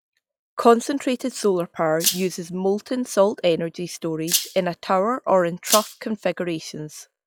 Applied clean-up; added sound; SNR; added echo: classical method log-MMSE.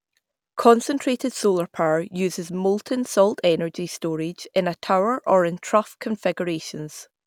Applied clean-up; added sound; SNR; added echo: none; none; none; none.